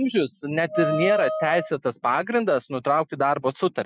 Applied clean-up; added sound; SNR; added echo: classical method Wiener filter.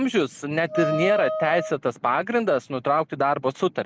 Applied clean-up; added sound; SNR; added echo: none; Wind instrument, woodwind instrument; 4 dB; none.